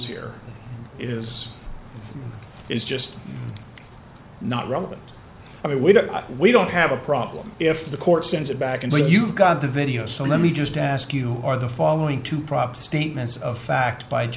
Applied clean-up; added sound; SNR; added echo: none; none; none; none.